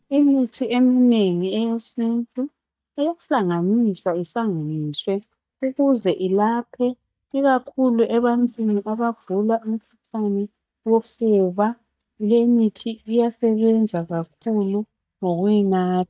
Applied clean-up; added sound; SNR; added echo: neural mask model DeepFilterNet 3.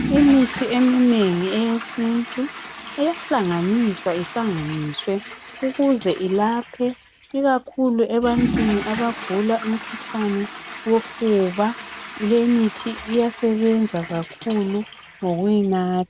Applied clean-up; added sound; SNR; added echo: none; Toilet flush / Water; 11 dB; none.